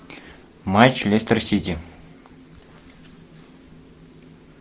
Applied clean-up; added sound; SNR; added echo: none; none; none; none.